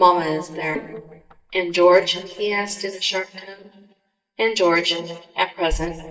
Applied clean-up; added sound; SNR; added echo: neural mask model DeepFilterNet 3.